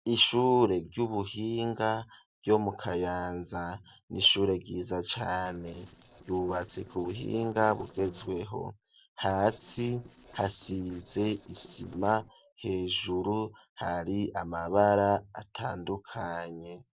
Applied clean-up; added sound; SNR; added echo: neural separator model SepFormer DNS4.